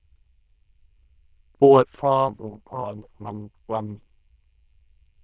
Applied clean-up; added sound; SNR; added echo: neural diffusion model UNIVERSE++.